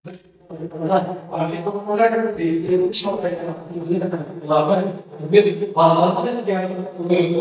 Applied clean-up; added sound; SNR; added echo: neural mask model DeepFilterNet 3.